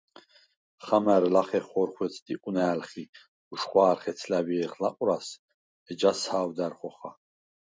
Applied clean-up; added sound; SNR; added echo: none; none; none; none.